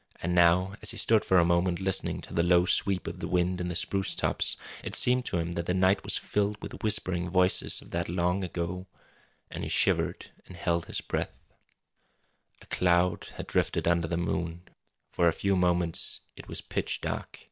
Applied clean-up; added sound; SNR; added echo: none; none; none; none.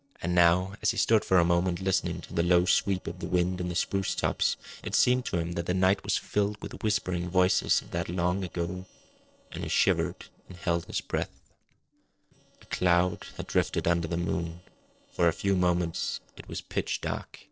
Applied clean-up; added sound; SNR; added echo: neural separator model SepFormer DNS4.